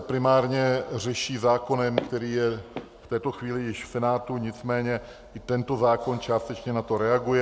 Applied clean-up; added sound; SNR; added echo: none; Walk, footsteps; 12 dB; none.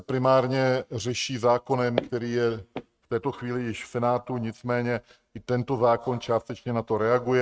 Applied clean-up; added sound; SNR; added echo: neural mask model RNNoise.